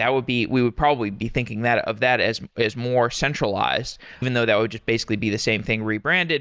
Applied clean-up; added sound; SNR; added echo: neural mask model Resemble Enhance denoiser.